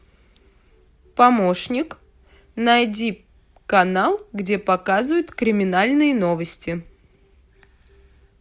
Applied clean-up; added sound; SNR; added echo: none; none; none; none.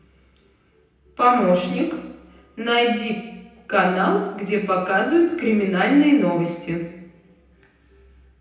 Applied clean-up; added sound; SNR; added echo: none; none; none; reverberation time 0.9 s.